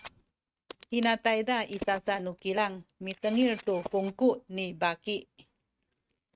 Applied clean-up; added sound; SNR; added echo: neural mask model RNNoise.